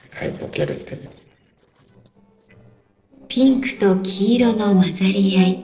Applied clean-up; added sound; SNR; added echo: neural separator model SepFormer DNS4.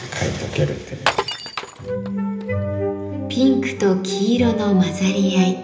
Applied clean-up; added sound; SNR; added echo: none; Glass; 8 dB; reverberation time 0.8 s.